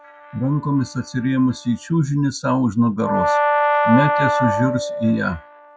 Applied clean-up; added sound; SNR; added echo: classical method log-MMSE.